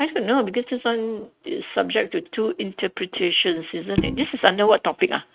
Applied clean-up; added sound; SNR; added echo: neural mask model RNNoise.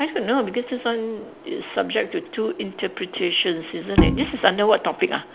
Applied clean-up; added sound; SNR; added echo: none; Bowed string instrument; -2 dB; none.